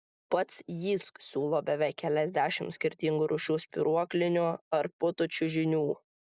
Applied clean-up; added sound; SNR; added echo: none; none; none; none.